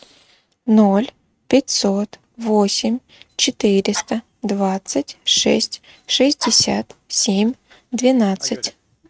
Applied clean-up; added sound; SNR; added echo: neural mask model RNNoise.